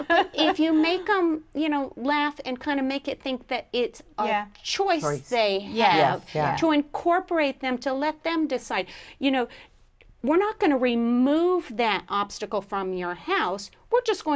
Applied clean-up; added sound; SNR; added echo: none; none; none; none.